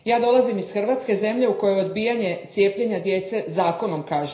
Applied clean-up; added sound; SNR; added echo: none; none; none; reverberation time 0.5 s.